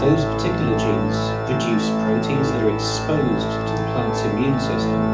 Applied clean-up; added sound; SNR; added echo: none; Organ; -1 dB; reverberation time 0.4 s.